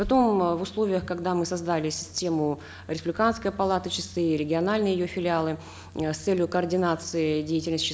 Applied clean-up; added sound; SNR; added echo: none; none; none; none.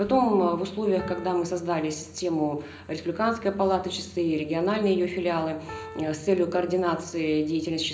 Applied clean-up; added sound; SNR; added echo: none; Piano; 14 dB; reverberation time 0.5 s.